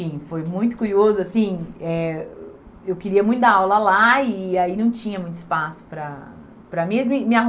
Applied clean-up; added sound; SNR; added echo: none; none; none; none.